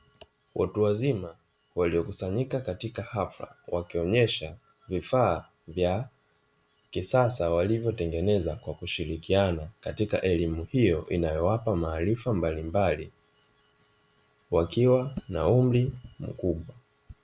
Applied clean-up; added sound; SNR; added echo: none; none; none; none.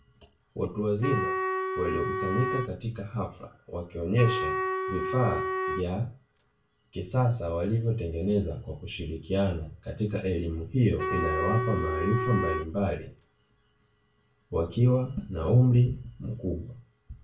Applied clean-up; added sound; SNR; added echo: none; Wind instrument, woodwind instrument; 3 dB; reverberation time 0.3 s.